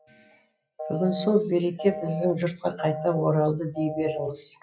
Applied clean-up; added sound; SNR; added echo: classical method WPE with log-MMSE.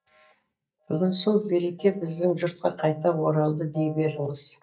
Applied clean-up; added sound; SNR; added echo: neural mask model DeepFilterNet 3.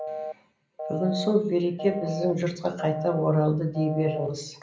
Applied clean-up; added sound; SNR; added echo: none; Telephone; 9 dB; reverberation time 0.5 s.